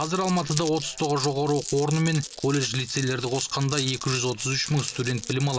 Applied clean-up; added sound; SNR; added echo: none; Glass; 11 dB; none.